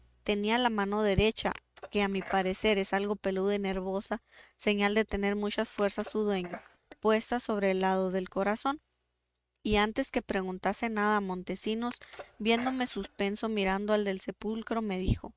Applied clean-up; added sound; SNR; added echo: neural mask model RNNoise.